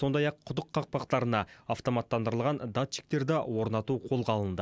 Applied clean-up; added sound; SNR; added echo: none; none; none; none.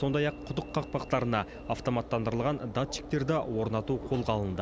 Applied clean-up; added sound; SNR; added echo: none; Alarm / Engine / Train; 13 dB; none.